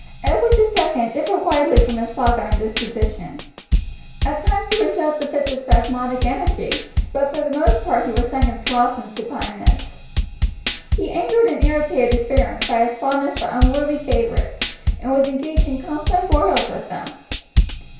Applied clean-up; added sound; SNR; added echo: none; Drum / Drum kit; 0 dB; reverberation time 0.6 s.